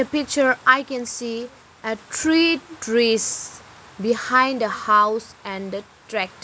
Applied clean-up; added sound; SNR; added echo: none; none; none; none.